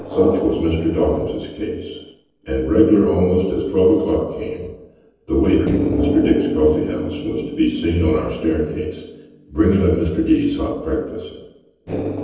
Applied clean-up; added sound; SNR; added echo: neural separator model SepFormer DNS4.